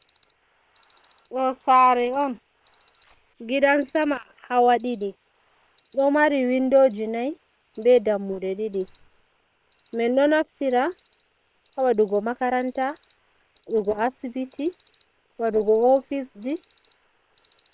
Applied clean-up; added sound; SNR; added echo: neural separator model SepFormer WHAM!.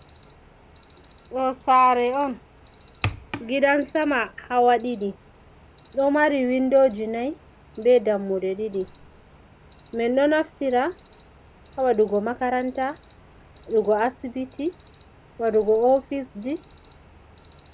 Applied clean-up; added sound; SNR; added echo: none; Alarm; 20 dB; none.